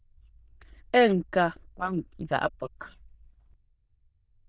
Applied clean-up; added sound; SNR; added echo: neural diffusion model UNIVERSE++.